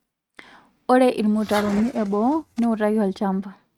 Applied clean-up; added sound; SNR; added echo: neural mask model RNNoise.